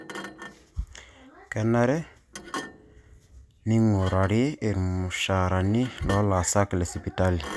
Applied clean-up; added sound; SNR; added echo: none; Thump, thud; 17 dB; none.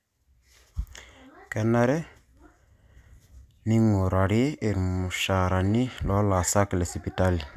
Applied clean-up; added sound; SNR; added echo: none; none; none; none.